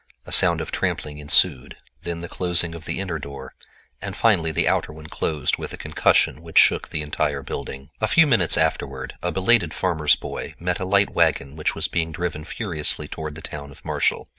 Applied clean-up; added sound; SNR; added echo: none; none; none; none.